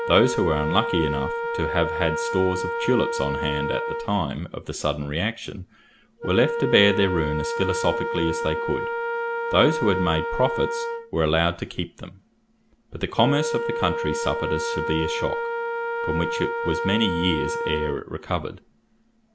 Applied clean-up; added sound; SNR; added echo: none; Wind instrument, woodwind instrument; 3 dB; none.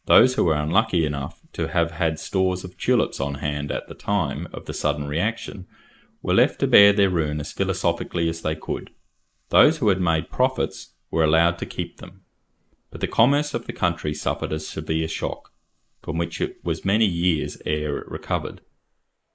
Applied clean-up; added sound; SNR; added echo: neural mask model Resemble Enhance denoiser.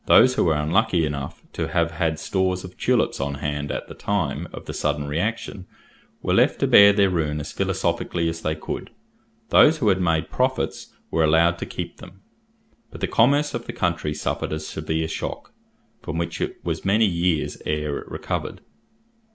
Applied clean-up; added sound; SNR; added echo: none; none; none; none.